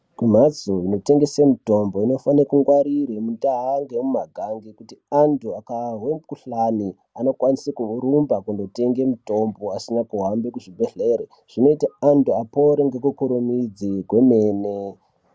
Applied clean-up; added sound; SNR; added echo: none; none; none; none.